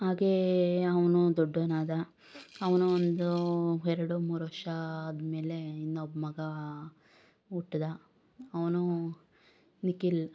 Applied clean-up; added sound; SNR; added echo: none; none; none; none.